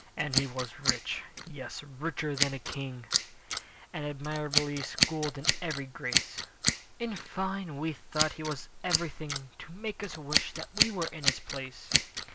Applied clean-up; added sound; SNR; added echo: neural mask model Resemble Enhance denoiser.